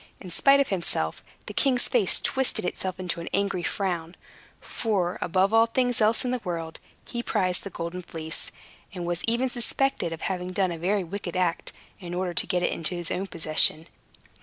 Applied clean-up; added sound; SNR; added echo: none; none; none; none.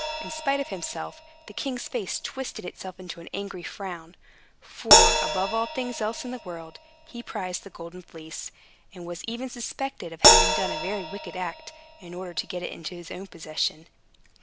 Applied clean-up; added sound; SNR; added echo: none; Crash cymbal; -4 dB; none.